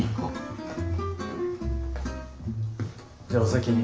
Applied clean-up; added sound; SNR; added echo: none; none; none; reverberation time 0.6 s.